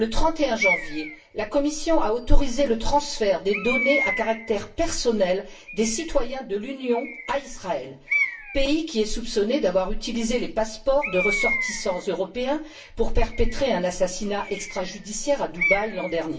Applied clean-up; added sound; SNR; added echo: none; Bird; 9 dB; reverberation time 0.3 s.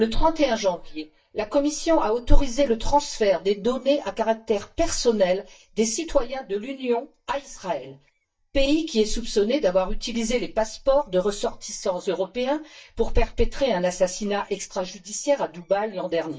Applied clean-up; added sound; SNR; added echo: neural mask model DeepFilterNet 3.